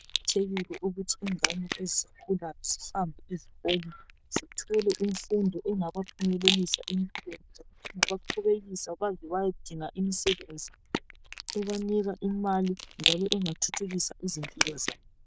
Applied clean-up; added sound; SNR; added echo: neural diffusion model UNIVERSE++.